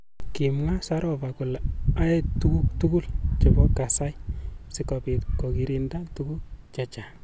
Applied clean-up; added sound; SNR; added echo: none; none; none; none.